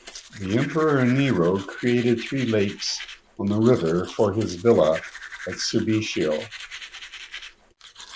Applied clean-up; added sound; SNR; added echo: none; Domestic sounds, home sounds; 16 dB; none.